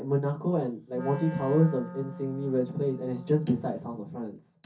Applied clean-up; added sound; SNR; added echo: none; Wind instrument, woodwind instrument; 13 dB; reverberation time 0.3 s.